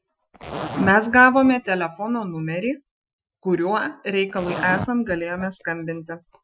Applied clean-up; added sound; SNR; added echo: classical method Wiener filter.